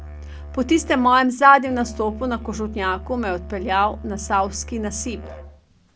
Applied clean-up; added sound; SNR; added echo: none; Musical instrument; 14 dB; none.